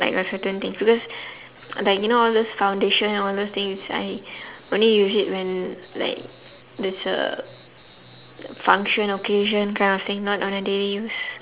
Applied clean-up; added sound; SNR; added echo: none; none; none; none.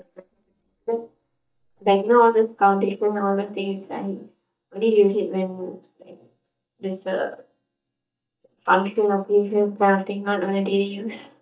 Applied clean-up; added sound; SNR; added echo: neural mask model DeepFilterNet 3.